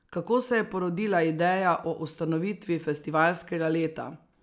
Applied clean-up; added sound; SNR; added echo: none; none; none; none.